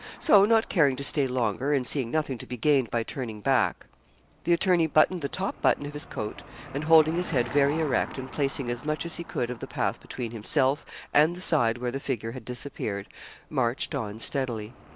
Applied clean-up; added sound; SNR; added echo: none; Car passing by / Engine; 19 dB; none.